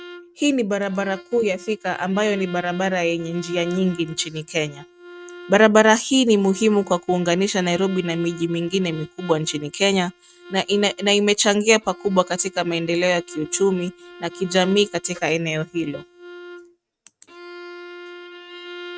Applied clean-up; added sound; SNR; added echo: neural mask model RNNoise.